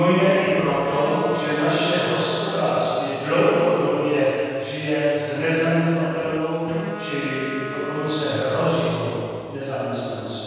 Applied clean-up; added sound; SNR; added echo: none; Bowed string instrument; 13 dB; reverberation time 2.2 s.